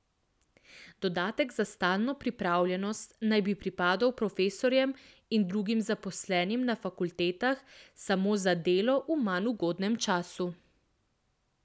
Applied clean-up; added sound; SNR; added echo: none; none; none; none.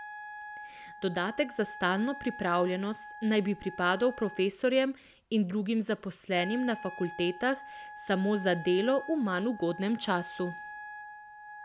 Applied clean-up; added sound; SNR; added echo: none; Wind instrument, woodwind instrument; 15 dB; none.